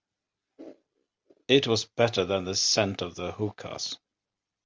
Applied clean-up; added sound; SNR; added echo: none; none; none; none.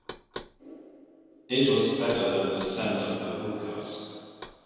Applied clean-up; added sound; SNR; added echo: none; Knock; 17 dB; reverberation time 2.0 s.